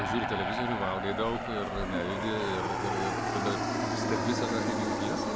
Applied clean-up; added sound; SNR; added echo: none; Aircraft; -2 dB; none.